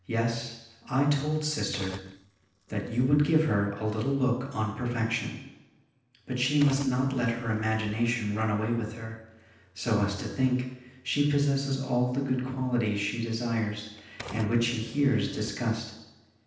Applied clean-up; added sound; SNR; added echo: neural separator model SepFormer DNS4.